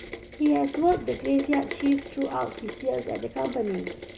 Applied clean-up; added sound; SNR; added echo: none; Rain; 10 dB; none.